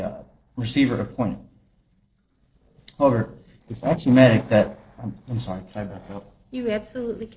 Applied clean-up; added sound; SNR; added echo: neural separator model SepFormer DNS4.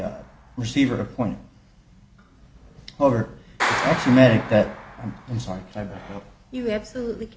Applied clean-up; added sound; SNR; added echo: none; Clapping; 10 dB; none.